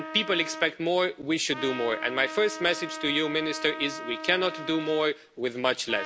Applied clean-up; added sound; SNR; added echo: none; Trumpet; 11 dB; none.